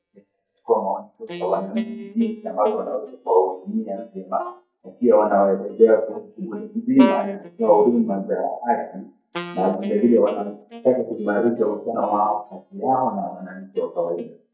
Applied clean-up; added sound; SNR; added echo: neural mask model DeepFilterNet 3.